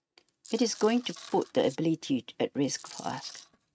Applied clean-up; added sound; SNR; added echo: neural mask model RNNoise.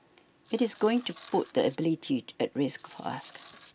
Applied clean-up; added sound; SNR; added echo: none; Tools; 19 dB; none.